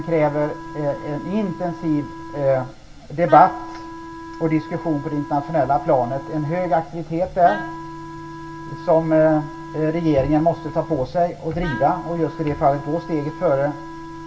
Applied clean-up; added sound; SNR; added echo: none; Wind instrument, woodwind instrument; 14 dB; reverberation time 0.2 s.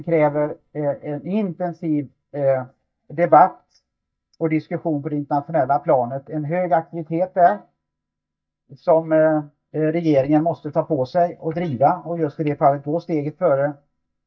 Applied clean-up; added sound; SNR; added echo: neural mask model DeepFilterNet 3.